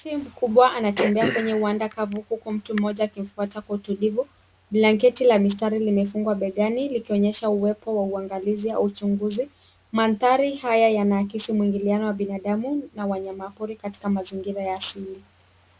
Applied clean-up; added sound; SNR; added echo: none; Cough; 8 dB; none.